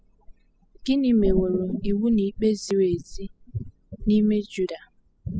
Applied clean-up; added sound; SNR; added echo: classical method spectral subtraction.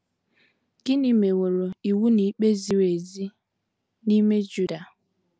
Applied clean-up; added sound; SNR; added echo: none; none; none; none.